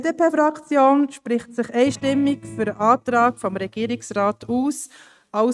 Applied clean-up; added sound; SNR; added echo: neural mask model RNNoise.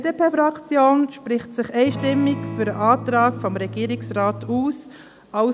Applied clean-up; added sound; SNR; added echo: none; Electric guitar / Strum; 11 dB; none.